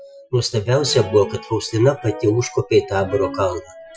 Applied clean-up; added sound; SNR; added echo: classical method Wiener filter.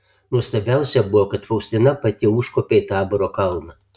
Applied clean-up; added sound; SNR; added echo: none; none; none; none.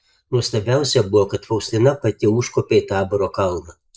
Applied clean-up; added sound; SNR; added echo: neural mask model Resemble Enhance denoiser.